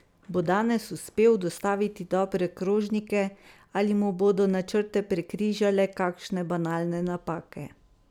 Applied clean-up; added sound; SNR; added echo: none; none; none; none.